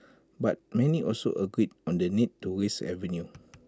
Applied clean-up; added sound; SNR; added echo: none; none; none; none.